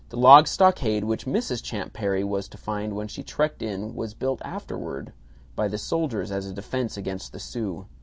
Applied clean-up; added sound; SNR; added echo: none; none; none; none.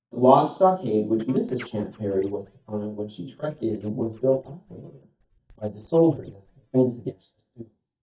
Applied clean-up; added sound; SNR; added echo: neural mask model DeepFilterNet 3.